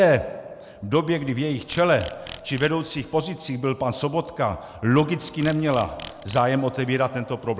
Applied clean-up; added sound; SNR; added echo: none; Insect; 17 dB; none.